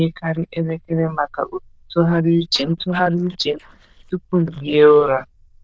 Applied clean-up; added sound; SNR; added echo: neural diffusion model UNIVERSE++.